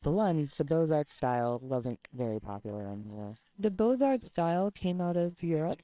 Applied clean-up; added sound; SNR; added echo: neural separator model SepFormer WHAMR!.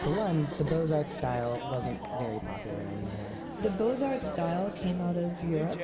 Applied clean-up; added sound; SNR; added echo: none; Chatter; 8 dB; reverberation time 1.9 s.